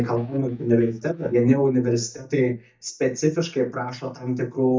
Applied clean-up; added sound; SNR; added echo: neural mask model DeepFilterNet 3.